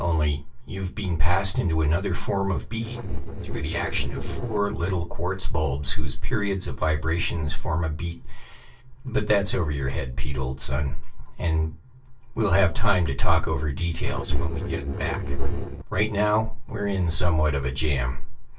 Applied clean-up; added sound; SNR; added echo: neural separator model SepFormer DNS4.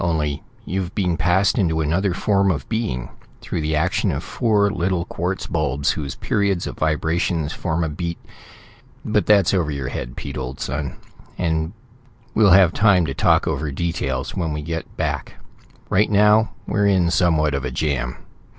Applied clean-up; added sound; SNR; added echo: none; none; none; none.